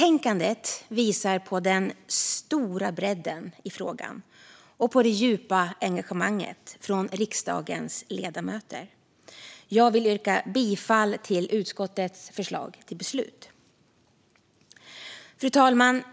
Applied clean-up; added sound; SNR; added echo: none; none; none; none.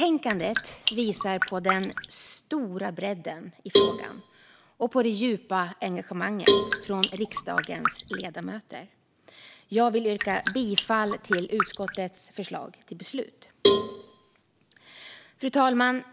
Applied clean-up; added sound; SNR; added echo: none; Cowbell + Drip; -2 dB; none.